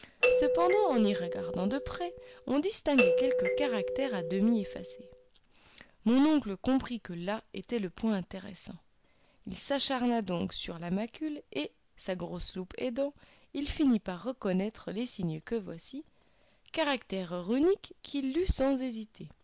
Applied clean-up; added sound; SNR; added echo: none; Doorbell; -1 dB; none.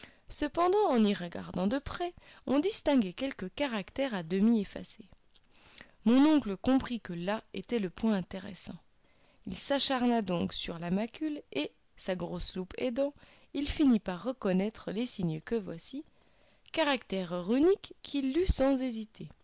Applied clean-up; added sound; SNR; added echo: none; none; none; none.